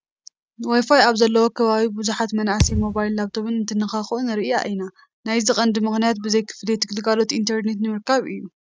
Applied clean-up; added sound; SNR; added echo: neural mask model RNNoise.